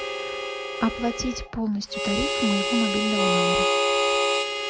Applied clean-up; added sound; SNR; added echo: none; Harmonica; -3 dB; none.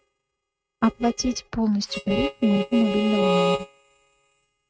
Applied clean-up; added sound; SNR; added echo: neural mask model RNNoise.